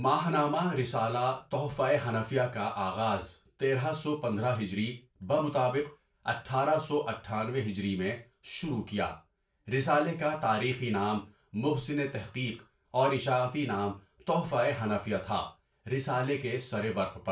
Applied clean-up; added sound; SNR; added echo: none; none; none; reverberation time 0.3 s.